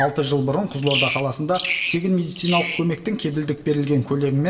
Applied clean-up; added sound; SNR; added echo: none; Bird vocalization, bird call, bird song; 7 dB; reverberation time 0.7 s.